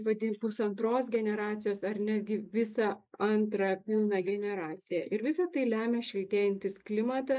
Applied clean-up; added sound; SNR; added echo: neural mask model Resemble Enhance denoiser.